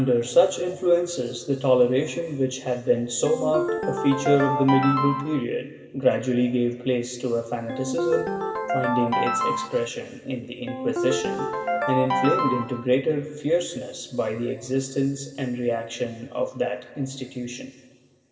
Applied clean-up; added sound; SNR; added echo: none; Ringtone; 2 dB; reverberation time 1.7 s.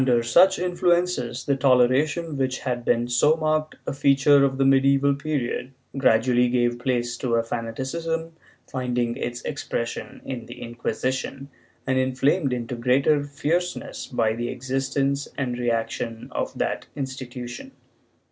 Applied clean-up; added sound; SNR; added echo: none; none; none; none.